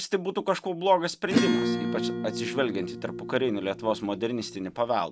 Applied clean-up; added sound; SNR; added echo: none; Acoustic guitar / Strum; 2 dB; none.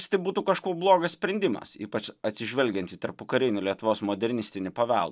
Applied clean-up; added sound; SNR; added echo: none; none; none; none.